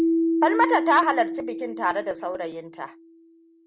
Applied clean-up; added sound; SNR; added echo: none; Keyboard (musical); 2 dB; none.